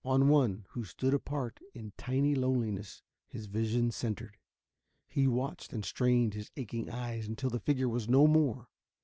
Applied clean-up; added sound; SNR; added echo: none; none; none; none.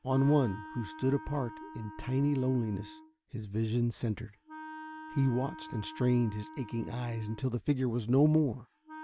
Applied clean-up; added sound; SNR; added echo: none; Wind instrument, woodwind instrument; 16 dB; none.